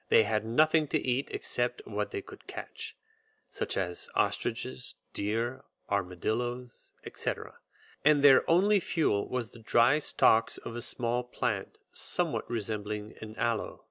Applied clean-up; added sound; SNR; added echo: none; none; none; none.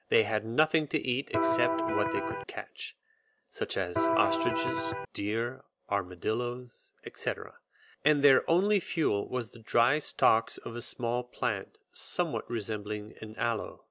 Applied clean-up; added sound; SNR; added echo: none; Electric guitar; -1 dB; none.